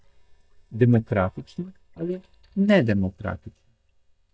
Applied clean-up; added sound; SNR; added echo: neural mask model DeepFilterNet 3.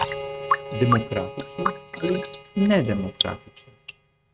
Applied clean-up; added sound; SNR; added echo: neural mask model RNNoise.